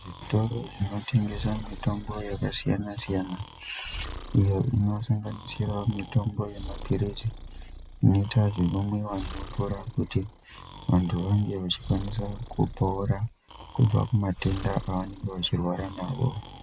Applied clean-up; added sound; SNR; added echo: none; Breathing; 14 dB; none.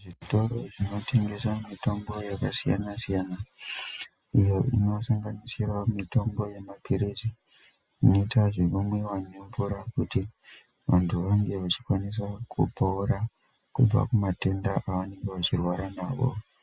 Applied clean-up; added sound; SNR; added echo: none; none; none; none.